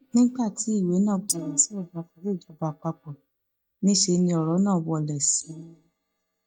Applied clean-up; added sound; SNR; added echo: neural mask model DeepFilterNet 3.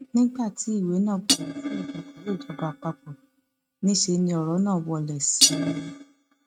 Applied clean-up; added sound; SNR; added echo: neural mask model RNNoise.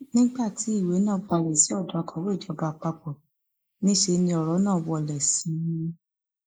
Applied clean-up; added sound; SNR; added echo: neural mask model Resemble Enhance denoiser.